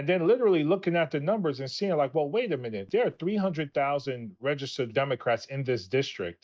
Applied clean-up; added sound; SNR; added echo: neural mask model DeepFilterNet 3.